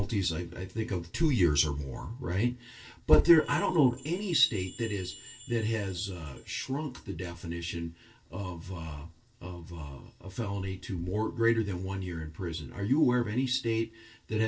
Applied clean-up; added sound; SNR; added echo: neural separator model SepFormer DNS4.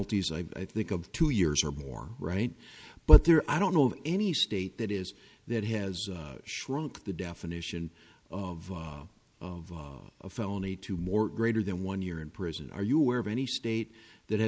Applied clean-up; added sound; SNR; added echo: none; none; none; none.